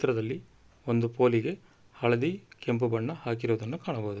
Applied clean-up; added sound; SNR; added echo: none; none; none; none.